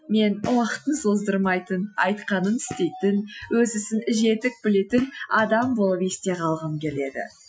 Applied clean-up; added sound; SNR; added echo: classical method Wiener filter.